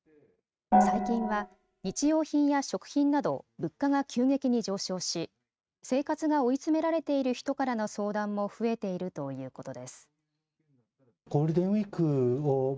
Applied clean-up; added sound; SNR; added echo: neural mask model RNNoise.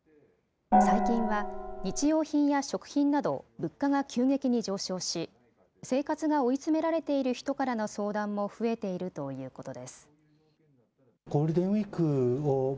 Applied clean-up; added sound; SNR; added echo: none; Gong; -3 dB; none.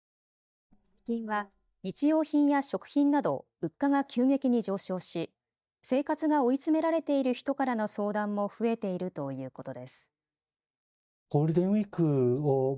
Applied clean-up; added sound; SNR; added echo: neural mask model DeepFilterNet 3.